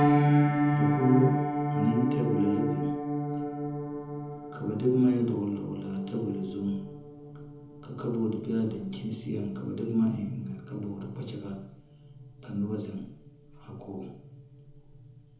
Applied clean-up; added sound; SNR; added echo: none; Piano; 0 dB; reverberation time 1.0 s.